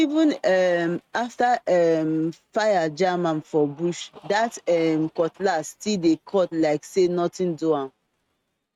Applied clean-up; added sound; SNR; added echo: neural mask model RNNoise.